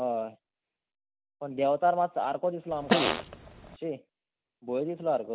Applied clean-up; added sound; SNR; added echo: none; Fart; -1 dB; none.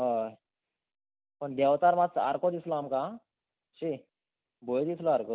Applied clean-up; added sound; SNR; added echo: none; none; none; none.